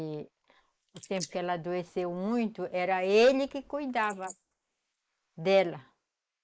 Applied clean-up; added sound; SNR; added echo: neural mask model Resemble Enhance denoiser.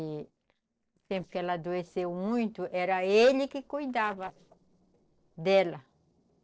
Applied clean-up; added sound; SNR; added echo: neural separator model SepFormer DNS4.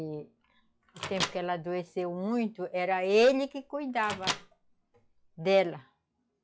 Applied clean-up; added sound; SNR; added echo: classical method log-MMSE.